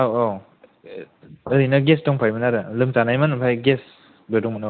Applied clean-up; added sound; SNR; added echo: neural mask model Resemble Enhance denoiser.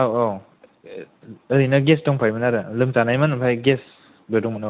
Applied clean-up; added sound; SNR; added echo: none; none; none; none.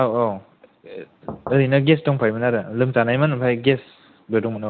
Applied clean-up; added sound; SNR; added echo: none; Knock / Wood; 15 dB; none.